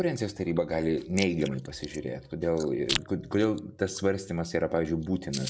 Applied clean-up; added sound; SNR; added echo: none; Chewing, mastication; 13 dB; none.